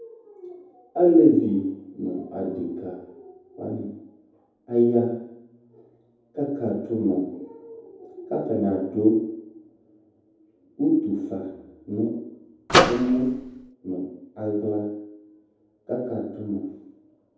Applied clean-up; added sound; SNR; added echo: none; Microwave oven; -4 dB; reverberation time 0.9 s.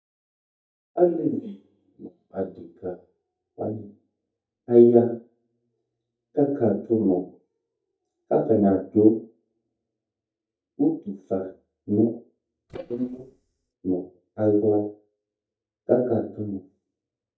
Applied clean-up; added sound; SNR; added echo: neural mask model DeepFilterNet 3.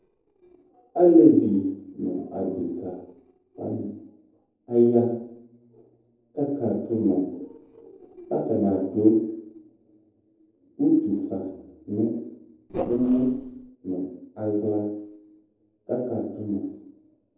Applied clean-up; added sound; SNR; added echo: neural separator model SepFormer DNS4.